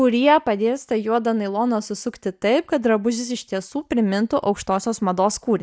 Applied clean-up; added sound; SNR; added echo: none; none; none; none.